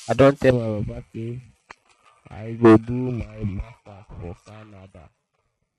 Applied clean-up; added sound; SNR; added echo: neural mask model RNNoise.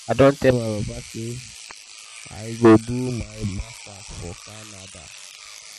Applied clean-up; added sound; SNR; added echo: none; Engine / Domestic sounds, home sounds; 18 dB; none.